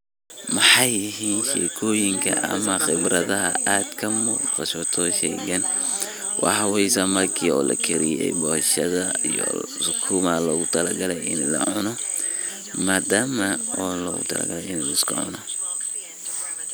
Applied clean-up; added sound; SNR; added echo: none; none; none; none.